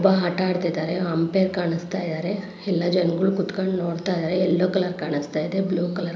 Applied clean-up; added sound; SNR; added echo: none; none; none; none.